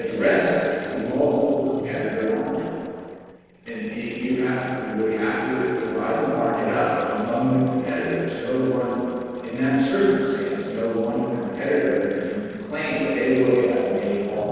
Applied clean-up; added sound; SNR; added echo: neural separator model SepFormer DNS4.